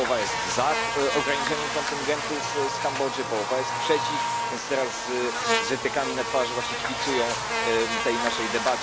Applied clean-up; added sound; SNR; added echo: none; Buzz; 0 dB; none.